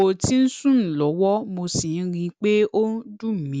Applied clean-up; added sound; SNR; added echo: none; none; none; none.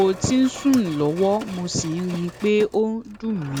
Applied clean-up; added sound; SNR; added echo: none; Mechanisms; 17 dB; none.